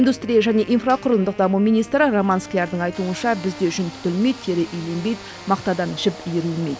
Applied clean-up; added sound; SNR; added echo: none; Wind instrument, woodwind instrument; 20 dB; none.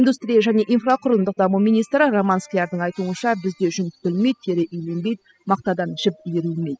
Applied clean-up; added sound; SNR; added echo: classical method spectral subtraction.